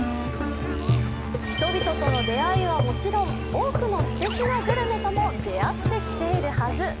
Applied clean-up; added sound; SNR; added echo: none; Musical instrument; -1 dB; none.